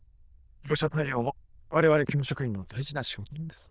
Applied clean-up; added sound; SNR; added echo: neural diffusion model UNIVERSE++.